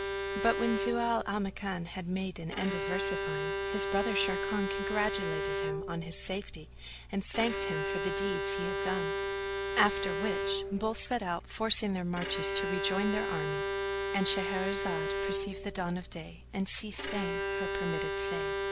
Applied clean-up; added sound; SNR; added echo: none; Bowed string instrument; 2 dB; none.